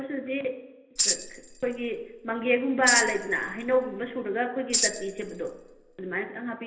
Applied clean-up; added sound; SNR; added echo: none; Tambourine; 3 dB; reverberation time 1.4 s.